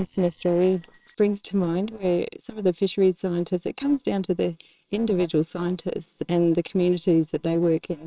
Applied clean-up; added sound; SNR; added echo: neural separator model SepFormer WHAMR!.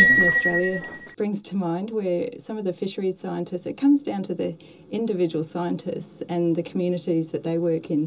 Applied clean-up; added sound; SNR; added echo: none; Bicycle bell; 3 dB; reverberation time 0.2 s.